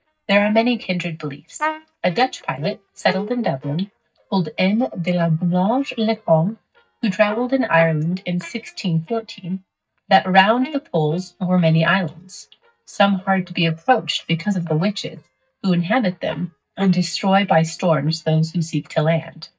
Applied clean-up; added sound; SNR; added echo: neural mask model DeepFilterNet 3.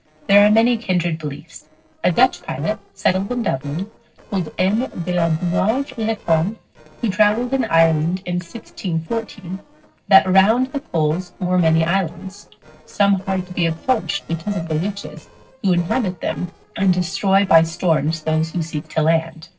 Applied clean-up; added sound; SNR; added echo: neural separator model SepFormer DNS4.